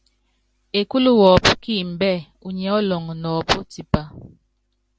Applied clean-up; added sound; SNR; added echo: none; none; none; none.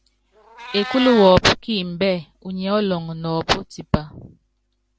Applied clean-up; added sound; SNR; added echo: none; Meow; 16 dB; none.